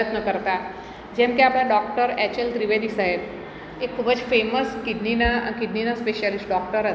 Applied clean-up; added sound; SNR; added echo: none; none; none; none.